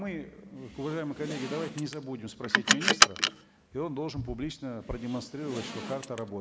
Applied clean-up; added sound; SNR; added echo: none; Car; -4 dB; none.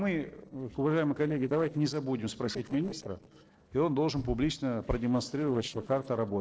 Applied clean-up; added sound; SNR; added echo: neural separator model SepFormer DNS4.